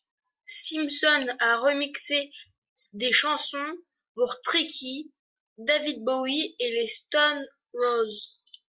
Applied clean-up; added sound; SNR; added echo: none; none; none; none.